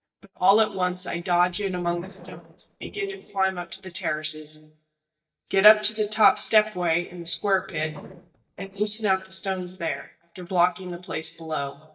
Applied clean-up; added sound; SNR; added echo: neural mask model DeepFilterNet 3.